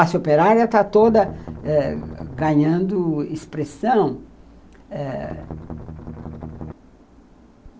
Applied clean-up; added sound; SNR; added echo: none; Strum; 13 dB; none.